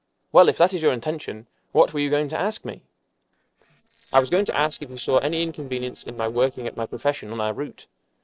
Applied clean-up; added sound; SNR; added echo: neural separator model SepFormer DNS4.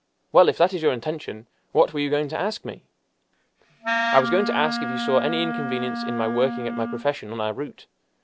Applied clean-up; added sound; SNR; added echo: none; Wind instrument, woodwind instrument; 3 dB; none.